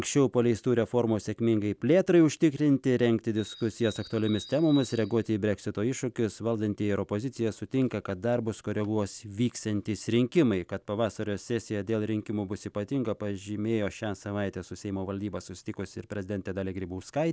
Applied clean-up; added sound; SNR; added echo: none; Bird; 18 dB; none.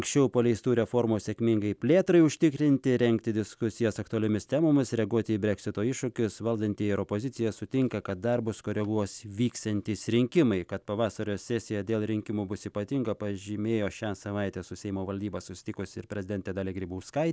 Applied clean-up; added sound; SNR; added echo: none; none; none; none.